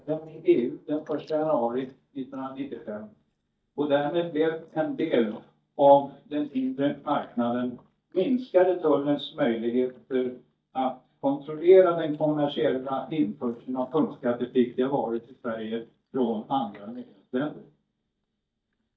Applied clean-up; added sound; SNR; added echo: neural mask model DeepFilterNet 3.